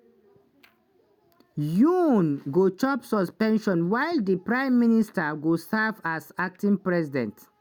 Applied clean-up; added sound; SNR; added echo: none; none; none; none.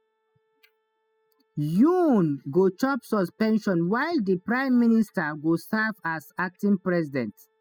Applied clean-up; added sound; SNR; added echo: classical method spectral subtraction.